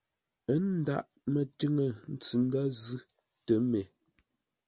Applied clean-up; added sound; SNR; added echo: none; none; none; none.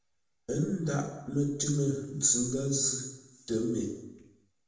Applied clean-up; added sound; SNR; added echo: none; none; none; reverberation time 0.8 s.